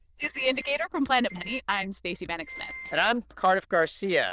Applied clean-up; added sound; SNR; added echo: neural diffusion model UNIVERSE++.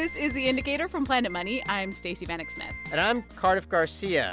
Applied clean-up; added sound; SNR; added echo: none; Piano; 14 dB; none.